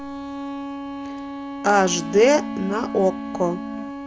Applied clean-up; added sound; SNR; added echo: none; Electric guitar + Bowed string instrument; 8 dB; none.